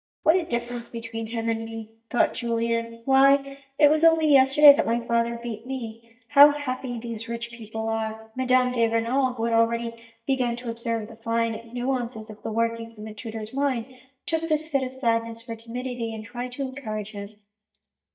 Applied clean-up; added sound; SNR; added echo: neural mask model DeepFilterNet 3.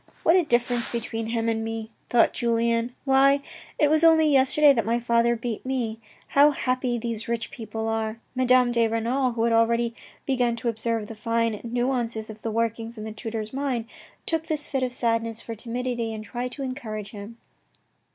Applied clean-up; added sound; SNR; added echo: none; none; none; none.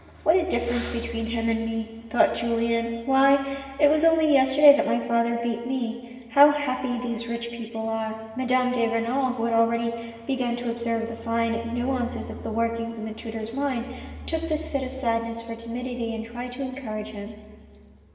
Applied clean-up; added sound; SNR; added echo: none; Fixed-wing aircraft, airplane; 19 dB; reverberation time 2.3 s.